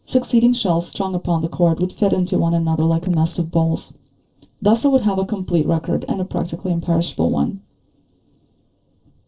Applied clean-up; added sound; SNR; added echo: neural separator model SepFormer DNS4.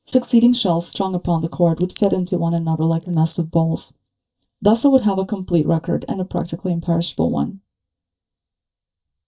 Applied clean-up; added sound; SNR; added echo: neural mask model DeepFilterNet 3.